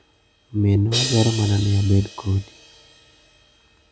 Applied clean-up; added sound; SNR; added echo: none; Crash cymbal; 11 dB; none.